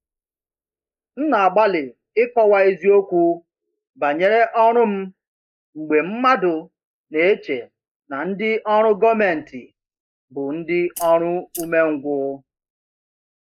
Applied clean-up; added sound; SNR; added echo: neural mask model Resemble Enhance denoiser.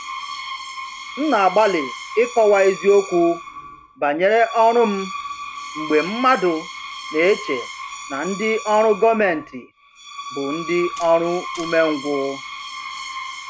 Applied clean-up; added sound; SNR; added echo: none; Tap + Screech; 12 dB; none.